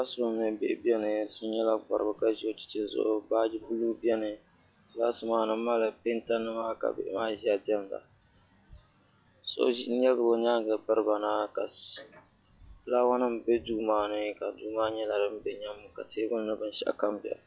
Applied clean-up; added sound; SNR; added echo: classical method log-MMSE.